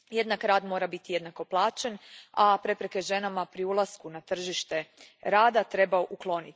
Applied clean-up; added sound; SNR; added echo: none; none; none; none.